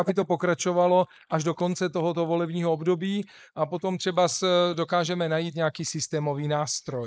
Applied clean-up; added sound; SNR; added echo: neural mask model Resemble Enhance denoiser.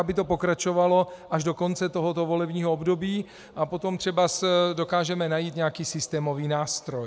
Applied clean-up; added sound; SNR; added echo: none; none; none; none.